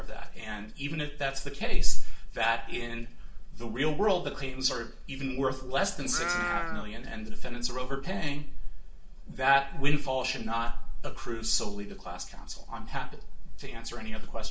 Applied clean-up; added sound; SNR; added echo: none; Livestock, farm animals, working animals; 11 dB; reverberation time 0.3 s.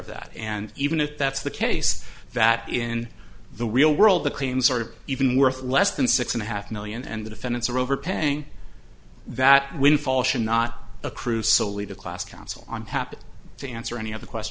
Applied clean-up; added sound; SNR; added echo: none; none; none; none.